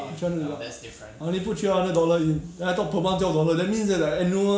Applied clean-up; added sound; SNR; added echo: none; none; none; none.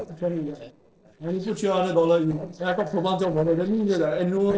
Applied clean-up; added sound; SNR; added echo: neural separator model SepFormer DNS4.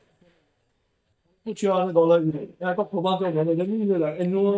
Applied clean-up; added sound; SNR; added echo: neural mask model DeepFilterNet 3.